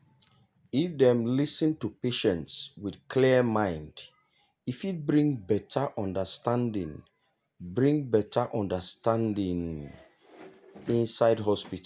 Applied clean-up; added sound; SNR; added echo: none; none; none; none.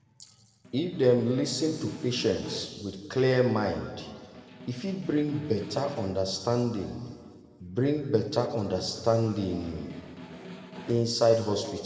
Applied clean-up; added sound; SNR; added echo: none; Snare drum; 19 dB; reverberation time 1.8 s.